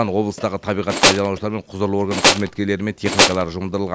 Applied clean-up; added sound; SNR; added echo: none; Tools; -4 dB; none.